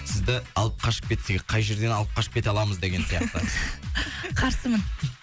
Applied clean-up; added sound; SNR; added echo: none; none; none; none.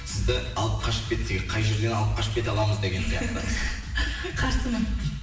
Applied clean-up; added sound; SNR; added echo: none; none; none; reverberation time 0.9 s.